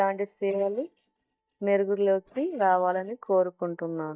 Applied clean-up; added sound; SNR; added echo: neural mask model DeepFilterNet 3.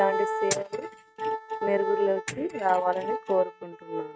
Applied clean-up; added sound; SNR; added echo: neural mask model RNNoise.